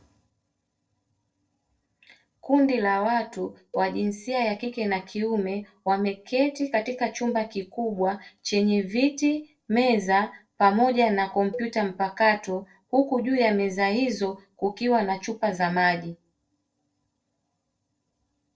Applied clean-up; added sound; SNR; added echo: neural separator model SepFormer DNS4.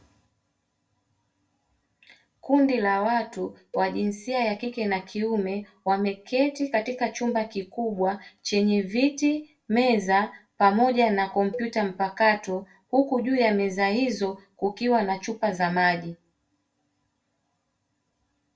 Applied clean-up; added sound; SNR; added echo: none; Cowbell; 17 dB; reverberation time 0.2 s.